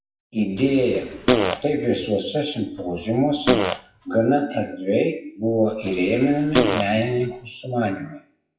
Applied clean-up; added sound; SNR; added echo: classical method WPE with log-MMSE.